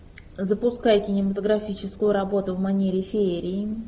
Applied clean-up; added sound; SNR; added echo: none; none; none; none.